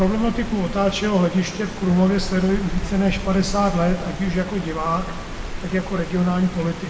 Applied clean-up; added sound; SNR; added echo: none; Rain; 8 dB; reverberation time 1.2 s.